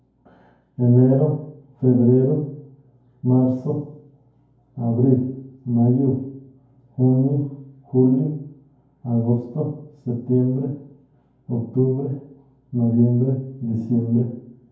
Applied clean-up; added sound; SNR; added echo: none; none; none; reverberation time 0.9 s.